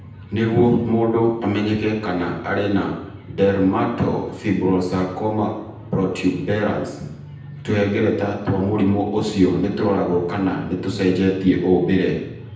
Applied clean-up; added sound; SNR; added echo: none; none; none; reverberation time 0.9 s.